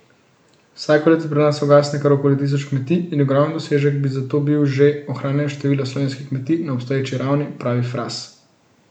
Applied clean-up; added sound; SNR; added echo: none; none; none; none.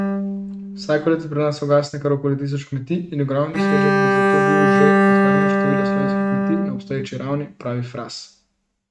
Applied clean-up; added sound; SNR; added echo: neural mask model RNNoise.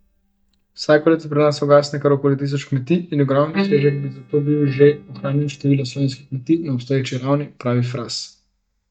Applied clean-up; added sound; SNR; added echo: neural mask model DeepFilterNet 3.